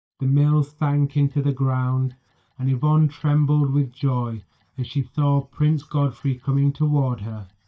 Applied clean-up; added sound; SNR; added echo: neural mask model DeepFilterNet 3.